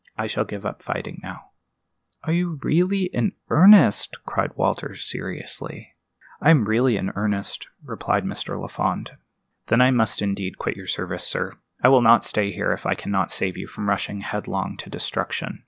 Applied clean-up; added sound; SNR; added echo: none; none; none; none.